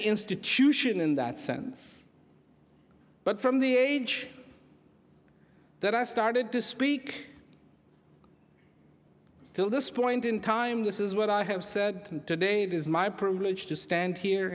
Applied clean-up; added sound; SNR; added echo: none; none; none; none.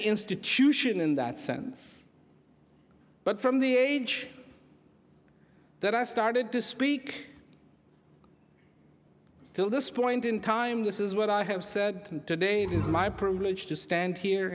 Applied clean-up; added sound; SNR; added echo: none; Bowed string instrument; 6 dB; none.